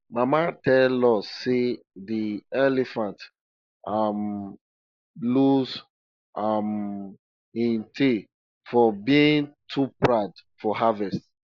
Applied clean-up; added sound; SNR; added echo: neural mask model Resemble Enhance denoiser.